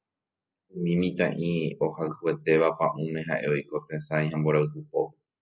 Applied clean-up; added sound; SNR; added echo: none; none; none; none.